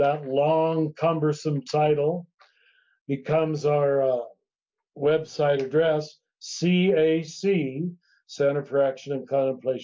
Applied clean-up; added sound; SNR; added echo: none; none; none; none.